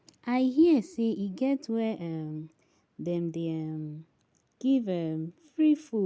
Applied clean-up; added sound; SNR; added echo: none; none; none; none.